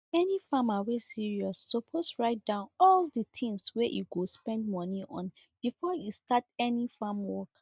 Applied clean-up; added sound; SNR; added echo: none; none; none; none.